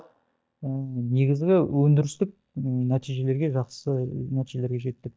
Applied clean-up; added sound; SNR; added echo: neural mask model DeepFilterNet 3.